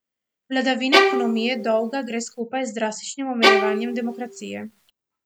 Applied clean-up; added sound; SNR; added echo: none; Bowed string instrument; -3 dB; none.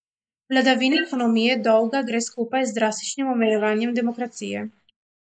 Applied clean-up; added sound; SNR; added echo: neural mask model Resemble Enhance denoiser.